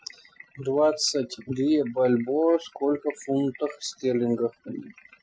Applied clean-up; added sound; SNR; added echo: classical method Wiener filter.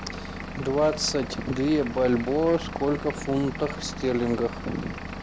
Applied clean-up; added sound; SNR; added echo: none; Engine / Vehicle; 9 dB; none.